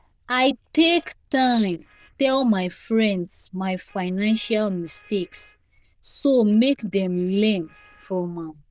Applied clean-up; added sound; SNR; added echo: neural diffusion model UNIVERSE++.